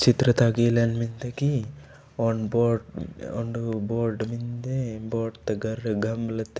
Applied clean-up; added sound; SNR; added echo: none; none; none; none.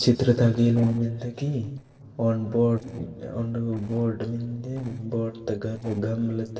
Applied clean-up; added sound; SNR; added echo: neural separator model SepFormer DNS4.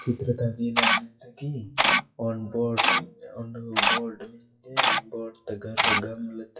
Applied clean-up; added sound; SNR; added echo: classical method WPE with log-MMSE.